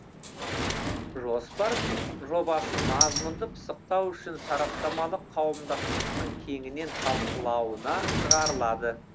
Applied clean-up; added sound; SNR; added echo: none; Sliding door; 1 dB; none.